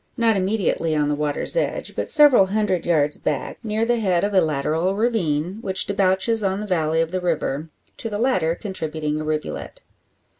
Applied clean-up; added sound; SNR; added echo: none; none; none; none.